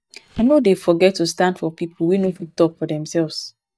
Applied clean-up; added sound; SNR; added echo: neural mask model DeepFilterNet 3.